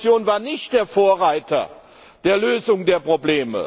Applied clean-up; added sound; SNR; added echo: none; none; none; none.